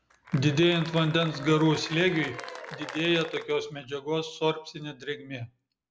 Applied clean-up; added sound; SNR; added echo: none; Applause / Cheering; 14 dB; none.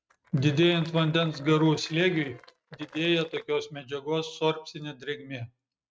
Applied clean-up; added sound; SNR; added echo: neural mask model RNNoise.